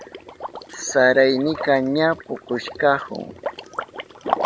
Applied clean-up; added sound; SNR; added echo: none; Liquid; 10 dB; none.